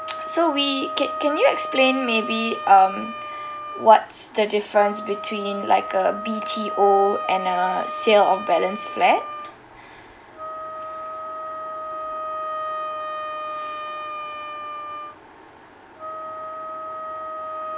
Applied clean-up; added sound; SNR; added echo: none; Wind instrument, woodwind instrument; 8 dB; none.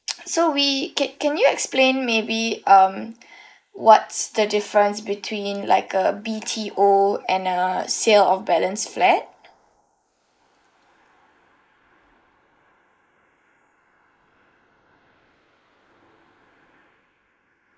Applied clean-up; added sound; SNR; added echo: neural mask model Resemble Enhance denoiser.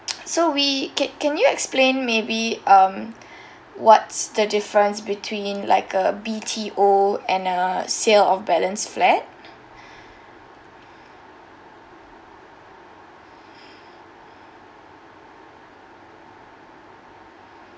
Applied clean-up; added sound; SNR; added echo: none; none; none; none.